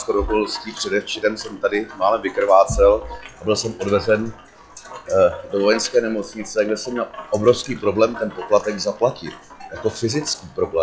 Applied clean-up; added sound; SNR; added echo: classical method log-MMSE.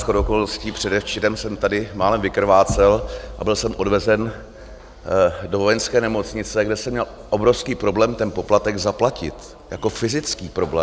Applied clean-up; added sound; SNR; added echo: none; none; none; none.